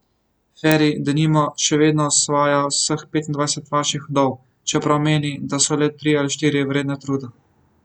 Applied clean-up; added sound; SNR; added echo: none; none; none; none.